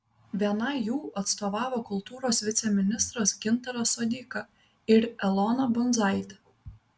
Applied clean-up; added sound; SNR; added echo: none; none; none; none.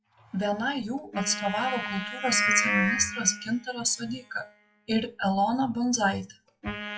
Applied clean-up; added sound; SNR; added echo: classical method WPE with log-MMSE.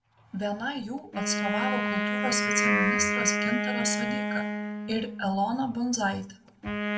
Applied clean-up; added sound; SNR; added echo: none; Wind instrument, woodwind instrument; -1 dB; reverberation time 0.3 s.